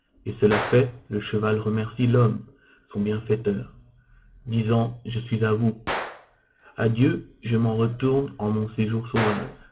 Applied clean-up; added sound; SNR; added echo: none; Gunshot, gunfire; 13 dB; none.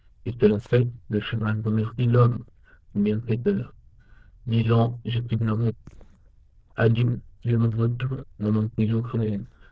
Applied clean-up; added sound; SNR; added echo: neural diffusion model UNIVERSE++.